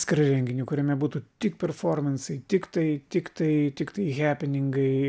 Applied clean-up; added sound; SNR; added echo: none; none; none; none.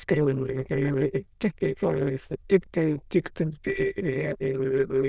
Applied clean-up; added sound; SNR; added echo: neural diffusion model UNIVERSE++.